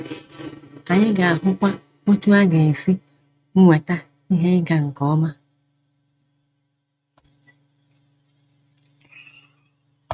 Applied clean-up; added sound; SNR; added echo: neural mask model RNNoise.